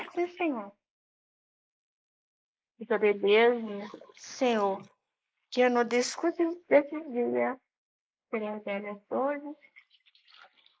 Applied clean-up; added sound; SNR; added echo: neural mask model Resemble Enhance denoiser.